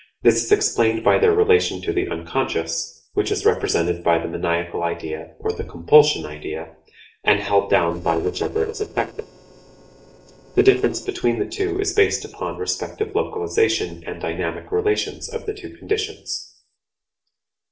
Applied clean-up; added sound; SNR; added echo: neural separator model SepFormer DNS4.